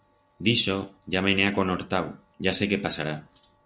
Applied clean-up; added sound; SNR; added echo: none; none; none; none.